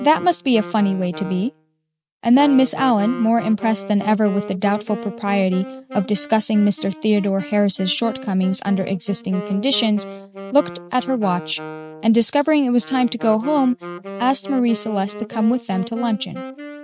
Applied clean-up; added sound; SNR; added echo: neural mask model RNNoise.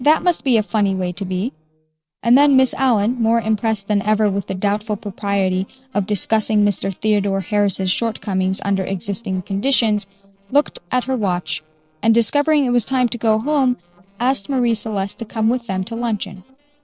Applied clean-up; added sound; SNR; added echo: neural separator model SepFormer DNS4.